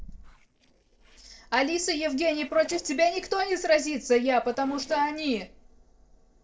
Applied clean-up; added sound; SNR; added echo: neural separator model SepFormer DNS4.